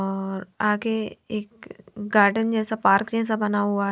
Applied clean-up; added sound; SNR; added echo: none; none; none; none.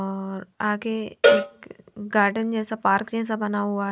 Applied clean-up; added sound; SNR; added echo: none; Cowbell; -1 dB; none.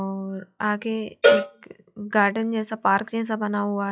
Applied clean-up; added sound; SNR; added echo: classical method log-MMSE.